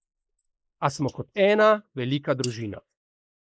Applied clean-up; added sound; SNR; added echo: neural mask model Resemble Enhance denoiser.